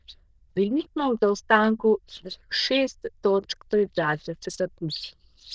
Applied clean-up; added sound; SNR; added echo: neural diffusion model UNIVERSE++.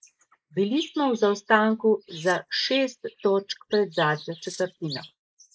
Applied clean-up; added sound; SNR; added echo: neural mask model Resemble Enhance denoiser.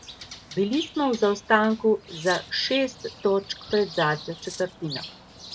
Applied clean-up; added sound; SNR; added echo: none; Bird + Cutlery, silverware; 14 dB; none.